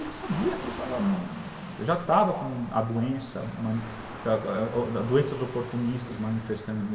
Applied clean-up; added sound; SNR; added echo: none; Waves, surf; 13 dB; reverberation time 2.6 s.